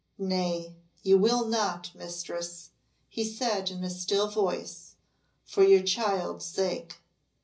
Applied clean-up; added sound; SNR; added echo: none; none; none; reverberation time 0.5 s.